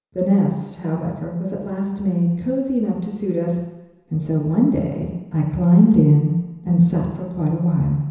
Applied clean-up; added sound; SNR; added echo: none; none; none; reverberation time 1.0 s.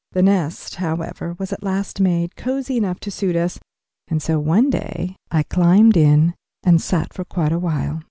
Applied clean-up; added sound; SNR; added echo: none; none; none; none.